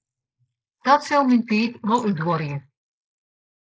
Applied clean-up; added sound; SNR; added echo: neural mask model Resemble Enhance denoiser.